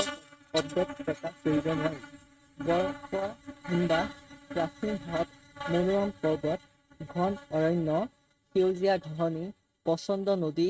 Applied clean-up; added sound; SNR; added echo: neural mask model RNNoise.